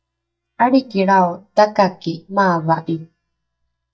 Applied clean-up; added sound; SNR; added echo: neural mask model DeepFilterNet 3.